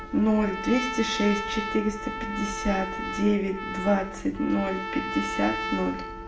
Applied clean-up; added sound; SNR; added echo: none; Trumpet; 7 dB; reverberation time 0.5 s.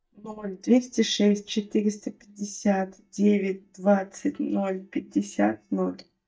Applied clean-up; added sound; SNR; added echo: neural mask model DeepFilterNet 3.